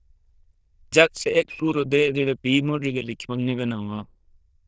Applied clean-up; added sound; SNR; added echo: neural diffusion model UNIVERSE++.